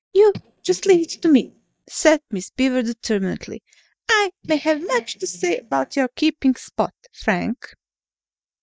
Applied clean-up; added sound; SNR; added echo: neural mask model DeepFilterNet 3.